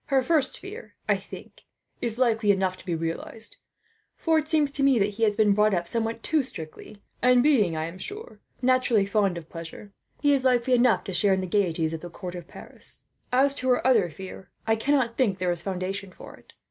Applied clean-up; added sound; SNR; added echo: none; none; none; none.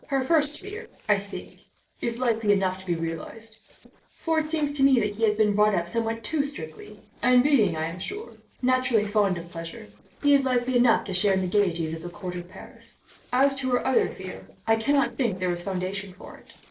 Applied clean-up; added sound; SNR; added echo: neural separator model SepFormer DNS4.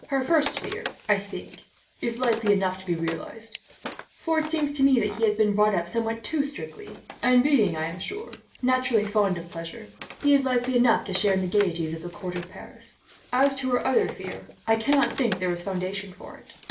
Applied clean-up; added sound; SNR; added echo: none; Wood; 15 dB; reverberation time 0.4 s.